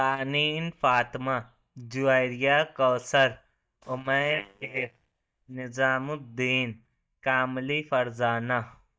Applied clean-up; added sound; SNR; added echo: neural mask model DeepFilterNet 3.